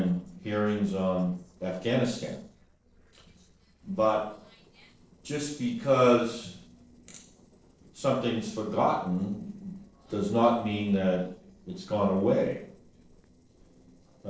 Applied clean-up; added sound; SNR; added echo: neural separator model SepFormer DNS4.